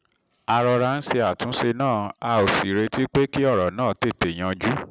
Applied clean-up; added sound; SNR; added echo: none; none; none; none.